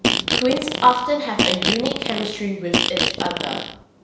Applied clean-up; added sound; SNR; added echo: none; Fart; 0 dB; none.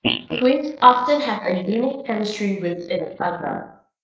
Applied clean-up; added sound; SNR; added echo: neural mask model Resemble Enhance denoiser.